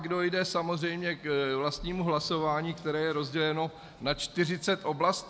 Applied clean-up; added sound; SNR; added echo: none; none; none; none.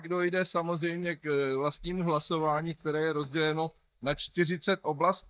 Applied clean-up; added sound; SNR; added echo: neural mask model DeepFilterNet 3.